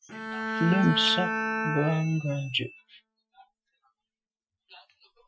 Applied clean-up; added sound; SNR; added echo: classical method Wiener filter.